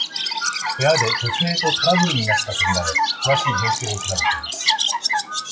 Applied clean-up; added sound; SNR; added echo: classical method WPE with log-MMSE.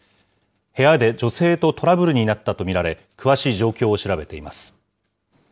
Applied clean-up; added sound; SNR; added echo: none; none; none; none.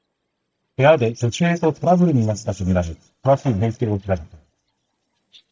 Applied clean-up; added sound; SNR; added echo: neural mask model DeepFilterNet 3.